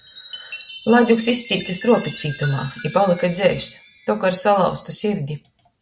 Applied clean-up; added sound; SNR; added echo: none; Chime; 15 dB; none.